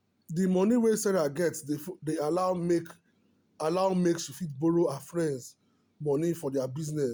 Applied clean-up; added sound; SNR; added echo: none; none; none; none.